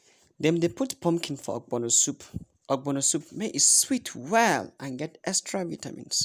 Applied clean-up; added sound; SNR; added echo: none; none; none; none.